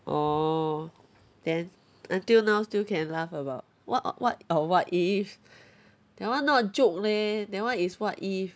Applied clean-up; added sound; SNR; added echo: none; none; none; none.